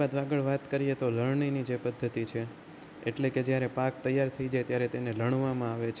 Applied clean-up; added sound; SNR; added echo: none; none; none; none.